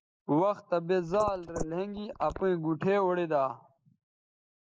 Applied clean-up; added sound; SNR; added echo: neural mask model Resemble Enhance denoiser.